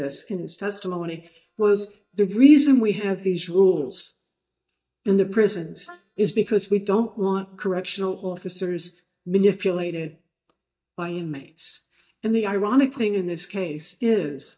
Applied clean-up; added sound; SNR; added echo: neural mask model DeepFilterNet 3.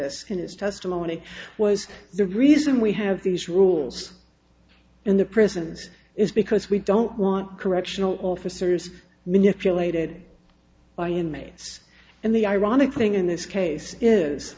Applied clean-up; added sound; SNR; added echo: none; none; none; none.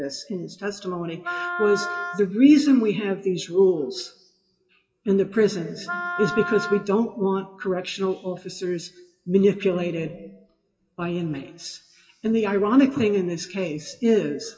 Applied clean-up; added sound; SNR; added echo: classical method WPE with log-MMSE.